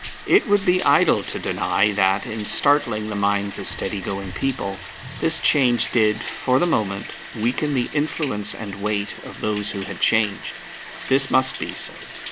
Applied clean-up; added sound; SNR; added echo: none; Bathtub (filling or washing); 11 dB; none.